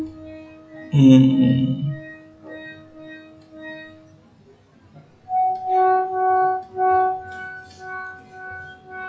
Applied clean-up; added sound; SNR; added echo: classical method log-MMSE.